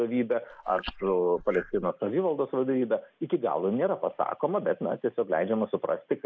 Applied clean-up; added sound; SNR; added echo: neural mask model Resemble Enhance denoiser.